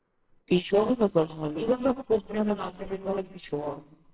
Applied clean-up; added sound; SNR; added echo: neural separator model SepFormer WHAMR!.